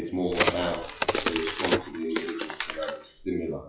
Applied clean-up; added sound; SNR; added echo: classical method WPE with log-MMSE.